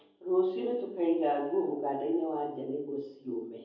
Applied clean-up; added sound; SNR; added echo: none; none; none; reverberation time 0.7 s.